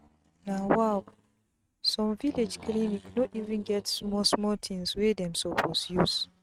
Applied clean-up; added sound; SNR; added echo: neural mask model RNNoise.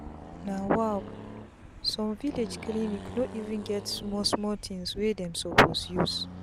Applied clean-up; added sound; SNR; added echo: none; Accelerating, revving, vroom; 13 dB; none.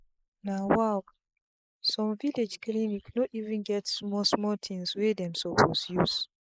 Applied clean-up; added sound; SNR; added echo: neural mask model Resemble Enhance denoiser.